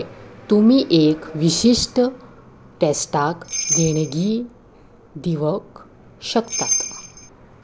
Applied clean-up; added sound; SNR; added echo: none; Bell; 4 dB; none.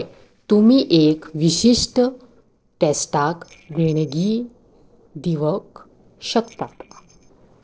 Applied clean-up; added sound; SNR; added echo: neural separator model SepFormer DNS4.